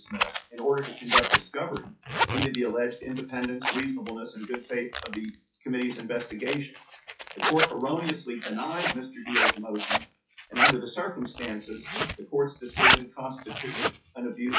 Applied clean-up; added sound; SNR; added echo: classical method WPE with log-MMSE.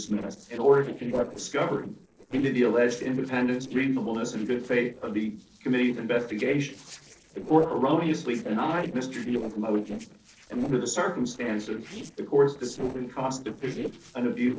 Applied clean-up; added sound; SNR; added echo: neural separator model SepFormer DNS4.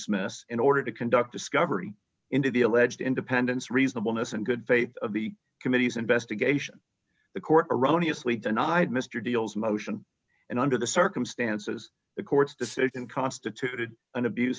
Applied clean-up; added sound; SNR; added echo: none; none; none; none.